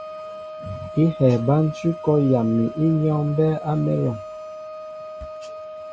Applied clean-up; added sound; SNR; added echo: none; Wind instrument, woodwind instrument; 13 dB; none.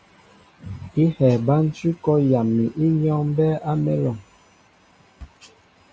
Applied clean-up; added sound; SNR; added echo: none; none; none; none.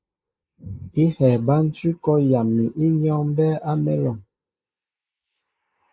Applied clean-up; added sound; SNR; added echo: neural mask model Resemble Enhance denoiser.